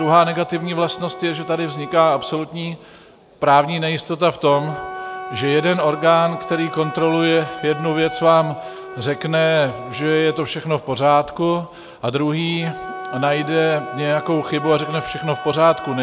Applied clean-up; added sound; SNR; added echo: none; Wind instrument, woodwind instrument; 13 dB; none.